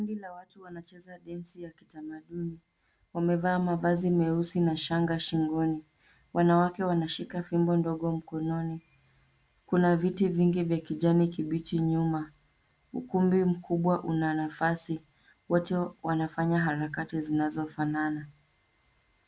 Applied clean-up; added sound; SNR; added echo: none; none; none; none.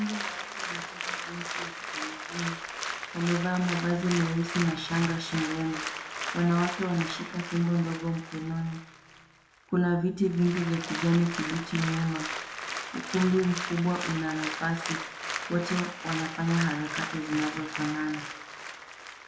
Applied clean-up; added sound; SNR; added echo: none; Applause; 7 dB; reverberation time 0.8 s.